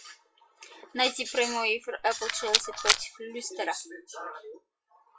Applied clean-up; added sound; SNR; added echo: classical method WPE with log-MMSE.